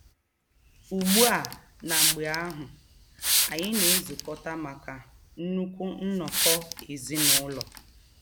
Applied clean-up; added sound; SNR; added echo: none; Hiss; -2 dB; none.